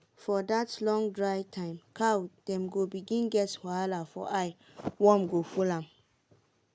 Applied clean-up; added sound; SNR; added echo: none; none; none; none.